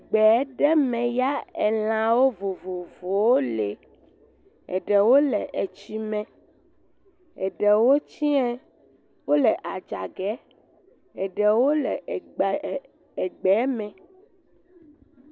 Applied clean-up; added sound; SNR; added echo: none; none; none; none.